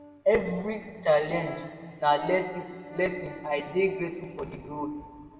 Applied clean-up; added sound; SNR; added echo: none; Brass instrument; 17 dB; reverberation time 1.8 s.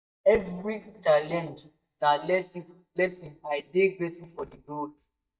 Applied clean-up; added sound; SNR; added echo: neural mask model DeepFilterNet 3.